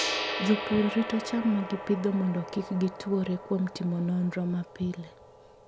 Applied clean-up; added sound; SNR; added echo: none; Gong; 9 dB; none.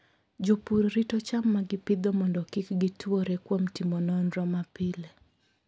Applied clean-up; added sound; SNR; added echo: none; none; none; none.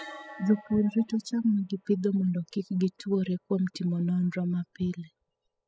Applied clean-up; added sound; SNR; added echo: classical method spectral subtraction.